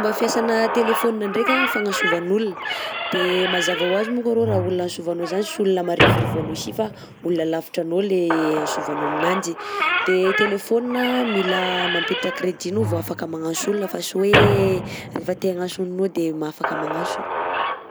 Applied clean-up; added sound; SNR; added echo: none; Squeak / Slam; 2 dB; none.